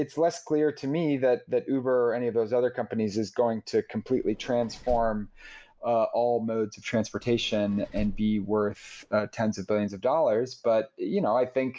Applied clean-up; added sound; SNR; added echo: none; Vehicle; 15 dB; none.